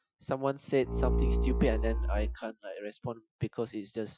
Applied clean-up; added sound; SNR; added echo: classical method Wiener filter.